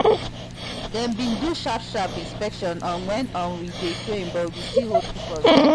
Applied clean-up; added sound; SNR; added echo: none; Dog; -4 dB; none.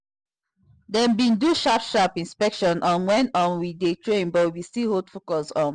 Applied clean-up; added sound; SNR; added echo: none; none; none; none.